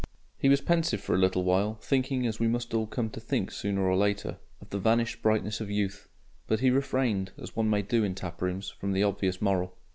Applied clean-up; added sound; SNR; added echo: none; none; none; none.